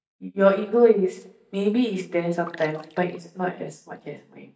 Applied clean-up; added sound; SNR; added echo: neural mask model DeepFilterNet 3.